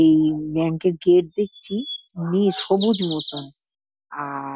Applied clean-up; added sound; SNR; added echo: none; Bird vocalization, bird call, bird song; 6 dB; none.